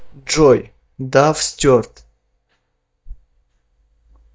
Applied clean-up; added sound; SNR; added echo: neural mask model DeepFilterNet 3.